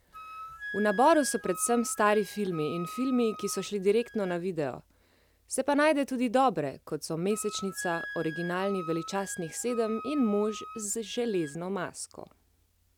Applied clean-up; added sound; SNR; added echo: none; Wind instrument, woodwind instrument; 14 dB; none.